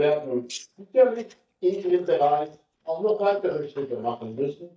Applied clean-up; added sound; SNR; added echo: neural mask model DeepFilterNet 3.